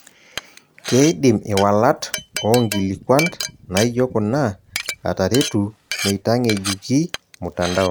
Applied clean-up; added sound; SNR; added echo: none; Glass; 10 dB; none.